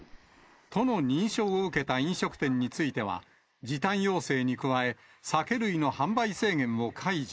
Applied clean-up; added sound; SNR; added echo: neural mask model Resemble Enhance denoiser.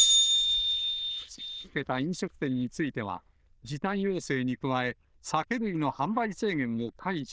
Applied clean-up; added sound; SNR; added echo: neural diffusion model UNIVERSE++.